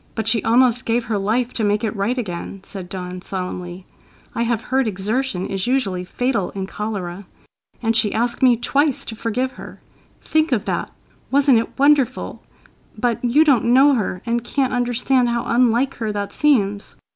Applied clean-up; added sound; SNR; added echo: none; none; none; none.